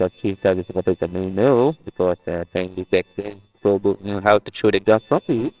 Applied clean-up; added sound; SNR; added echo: neural separator model SepFormer WHAMR!.